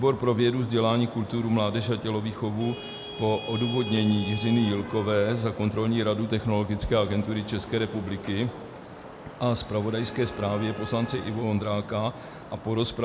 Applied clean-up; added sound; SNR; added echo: none; Traffic noise, roadway noise / Vehicle horn, car horn, honking; 14 dB; none.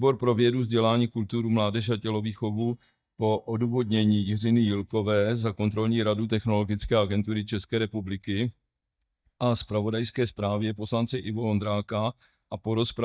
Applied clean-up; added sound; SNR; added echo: neural mask model DeepFilterNet 3.